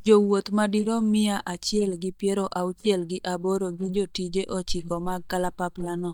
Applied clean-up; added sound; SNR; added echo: neural mask model DeepFilterNet 3.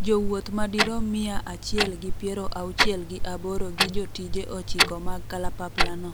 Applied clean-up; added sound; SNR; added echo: none; Clock; -4 dB; none.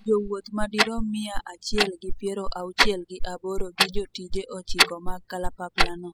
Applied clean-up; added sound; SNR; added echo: classical method spectral subtraction.